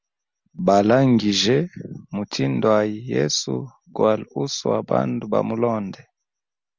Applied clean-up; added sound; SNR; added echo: none; none; none; none.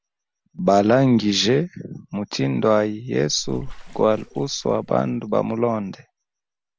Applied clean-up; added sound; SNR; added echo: none; Bathtub (filling or washing) / Water / Splash, splatter; 16 dB; none.